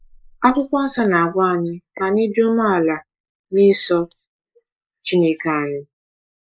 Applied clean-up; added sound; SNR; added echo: neural mask model Resemble Enhance denoiser.